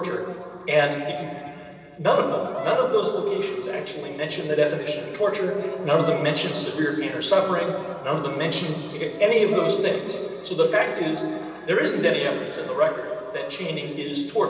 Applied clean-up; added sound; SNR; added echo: none; Brass instrument; 12 dB; reverberation time 2.8 s.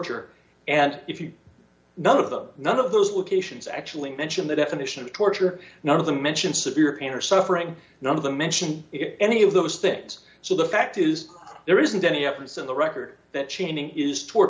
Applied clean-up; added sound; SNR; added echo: none; none; none; none.